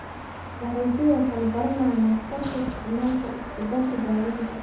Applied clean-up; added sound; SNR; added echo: none; Car passing by / Traffic noise, roadway noise / Engine; 10 dB; reverberation time 2.6 s.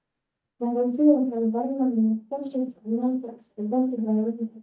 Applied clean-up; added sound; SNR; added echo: neural mask model DeepFilterNet 3.